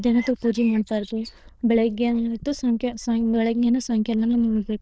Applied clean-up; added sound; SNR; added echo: neural diffusion model UNIVERSE++.